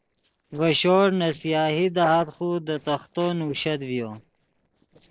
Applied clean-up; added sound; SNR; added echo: neural separator model SepFormer DNS4.